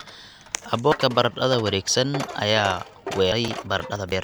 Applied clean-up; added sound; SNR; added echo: none; Coin (dropping); 12 dB; none.